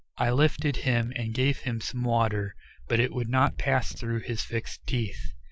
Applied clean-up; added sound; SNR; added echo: neural mask model Resemble Enhance denoiser.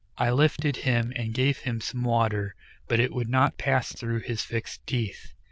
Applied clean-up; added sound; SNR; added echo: neural diffusion model UNIVERSE++.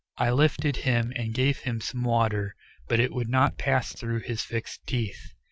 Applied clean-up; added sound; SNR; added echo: neural mask model RNNoise.